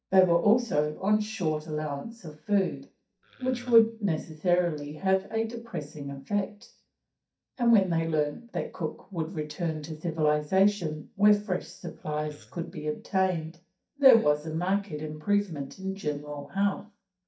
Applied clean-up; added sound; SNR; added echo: neural mask model DeepFilterNet 3.